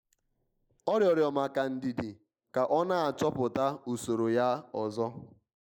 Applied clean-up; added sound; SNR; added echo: neural mask model Resemble Enhance denoiser.